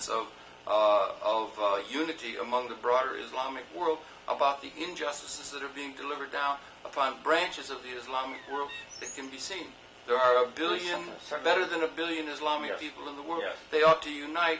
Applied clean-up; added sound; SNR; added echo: none; Bird; 15 dB; none.